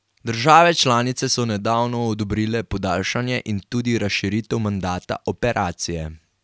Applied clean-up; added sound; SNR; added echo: none; none; none; none.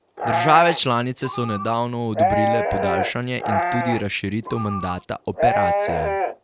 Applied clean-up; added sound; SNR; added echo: none; Livestock, farm animals, working animals; 1 dB; none.